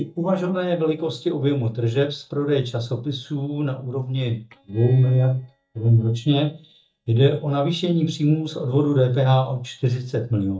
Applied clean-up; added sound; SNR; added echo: neural mask model DeepFilterNet 3.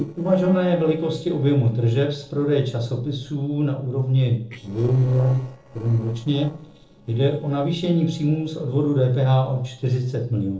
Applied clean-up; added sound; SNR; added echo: neural separator model SepFormer DNS4.